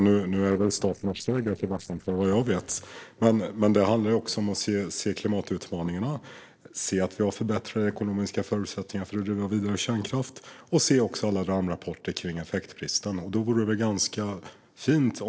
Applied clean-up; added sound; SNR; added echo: neural separator model SepFormer DNS4.